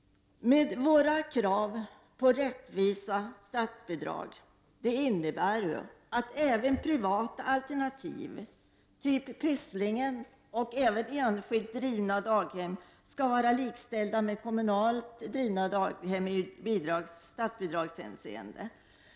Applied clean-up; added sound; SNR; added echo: none; none; none; none.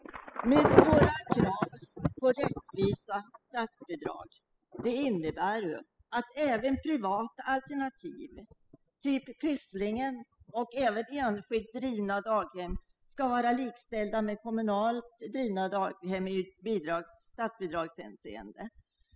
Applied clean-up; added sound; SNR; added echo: classical method spectral subtraction.